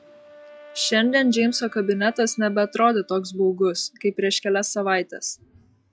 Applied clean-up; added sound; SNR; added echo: classical method log-MMSE.